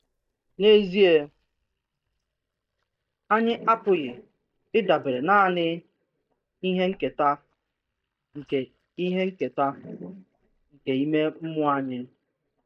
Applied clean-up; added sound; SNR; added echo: neural mask model DeepFilterNet 3.